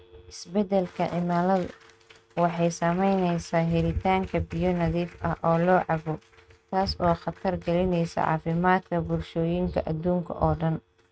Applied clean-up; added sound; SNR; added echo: neural mask model RNNoise.